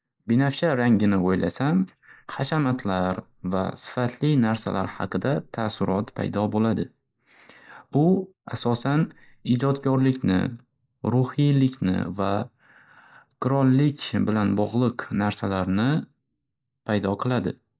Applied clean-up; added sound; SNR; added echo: neural mask model Resemble Enhance denoiser.